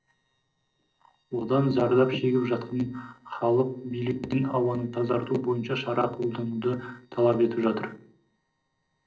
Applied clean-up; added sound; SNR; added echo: neural separator model SepFormer DNS4.